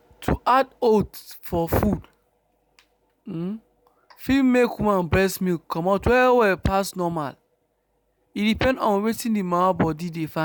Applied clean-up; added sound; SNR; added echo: none; none; none; none.